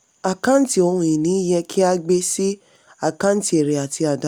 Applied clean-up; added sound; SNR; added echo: none; none; none; none.